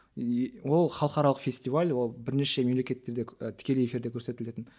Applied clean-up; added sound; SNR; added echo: none; none; none; none.